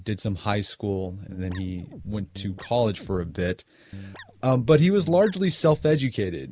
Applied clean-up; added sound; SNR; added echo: none; Guitar; 17 dB; none.